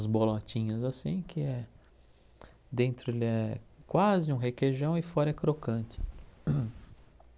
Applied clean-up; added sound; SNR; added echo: none; none; none; none.